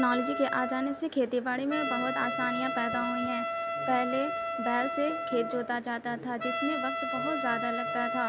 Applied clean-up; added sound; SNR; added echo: none; Trumpet; 2 dB; none.